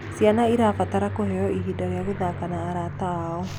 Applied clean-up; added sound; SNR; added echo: none; Aircraft; 8 dB; none.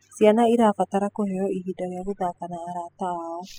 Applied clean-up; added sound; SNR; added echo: classical method spectral subtraction.